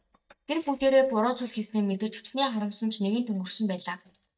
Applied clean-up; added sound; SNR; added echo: neural mask model DeepFilterNet 3.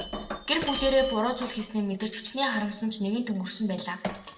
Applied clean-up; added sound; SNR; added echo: none; Shatter; 8 dB; reverberation time 0.7 s.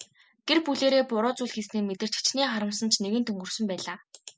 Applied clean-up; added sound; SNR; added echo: none; none; none; none.